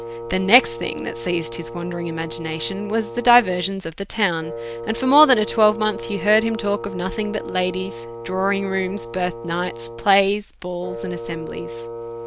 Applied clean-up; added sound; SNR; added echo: none; Wind instrument, woodwind instrument; 11 dB; none.